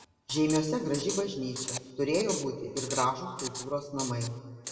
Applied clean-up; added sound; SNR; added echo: none; Writing; 9 dB; reverberation time 1.8 s.